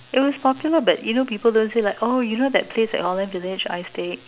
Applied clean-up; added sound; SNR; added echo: none; none; none; none.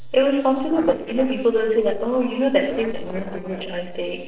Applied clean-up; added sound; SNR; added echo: neural separator model SepFormer DNS4.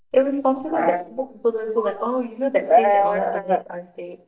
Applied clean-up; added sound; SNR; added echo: neural mask model DeepFilterNet 3.